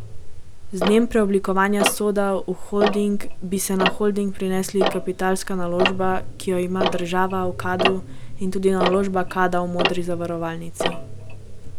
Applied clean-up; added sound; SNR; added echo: none; Tick-tock; 3 dB; none.